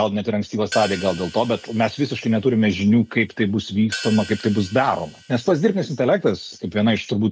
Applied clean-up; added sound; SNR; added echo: none; Hi-hat; 18 dB; none.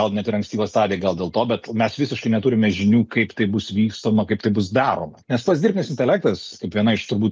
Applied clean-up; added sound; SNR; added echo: none; none; none; none.